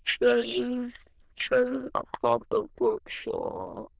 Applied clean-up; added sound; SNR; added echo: neural diffusion model UNIVERSE++.